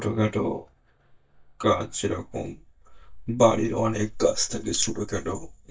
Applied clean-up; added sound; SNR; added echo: neural mask model DeepFilterNet 3.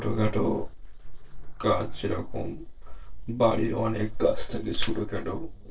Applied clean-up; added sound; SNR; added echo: neural separator model SepFormer DNS4.